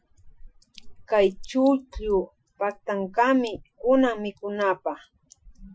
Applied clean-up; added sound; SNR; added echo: classical method Wiener filter.